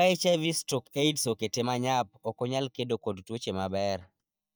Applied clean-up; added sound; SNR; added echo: neural mask model DeepFilterNet 3.